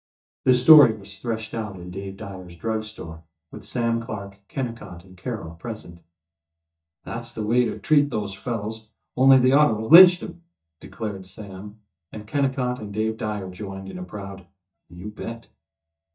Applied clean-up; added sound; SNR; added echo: neural mask model DeepFilterNet 3.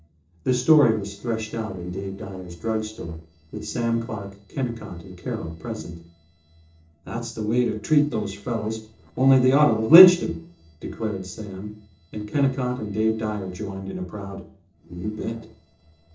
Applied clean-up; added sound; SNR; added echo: neural separator model SepFormer DNS4.